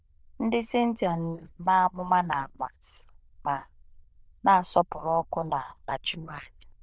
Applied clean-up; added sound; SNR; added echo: neural diffusion model UNIVERSE++.